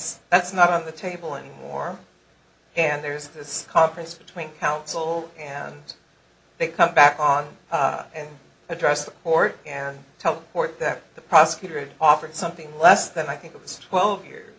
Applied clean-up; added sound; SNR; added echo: none; none; none; none.